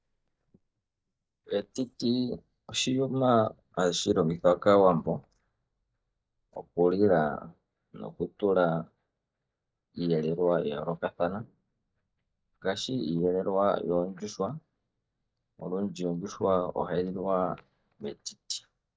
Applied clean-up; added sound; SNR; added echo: neural mask model DeepFilterNet 3.